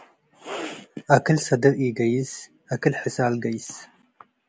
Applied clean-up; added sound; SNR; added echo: none; none; none; none.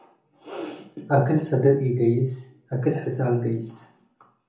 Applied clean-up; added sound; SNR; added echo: none; none; none; reverberation time 0.6 s.